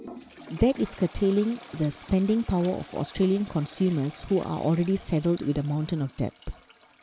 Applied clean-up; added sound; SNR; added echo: none; Toilet flush; 20 dB; none.